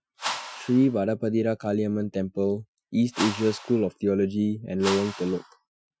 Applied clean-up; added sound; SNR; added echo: classical method Wiener filter.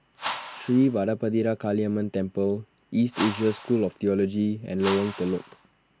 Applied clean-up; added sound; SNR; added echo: none; Whoosh, swoosh, swish; 11 dB; none.